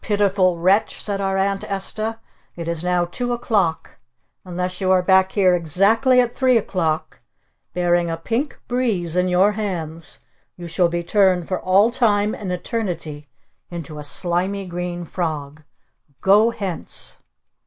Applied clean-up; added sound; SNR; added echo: none; none; none; none.